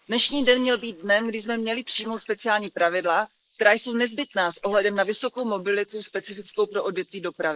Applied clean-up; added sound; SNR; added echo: neural mask model Resemble Enhance denoiser.